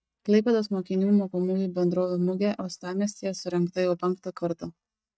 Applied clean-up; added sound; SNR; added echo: neural mask model DeepFilterNet 3.